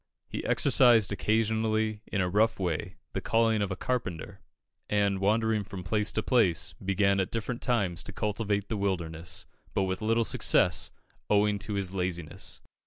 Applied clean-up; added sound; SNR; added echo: none; none; none; none.